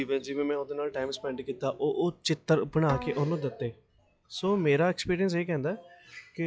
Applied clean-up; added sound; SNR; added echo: classical method log-MMSE.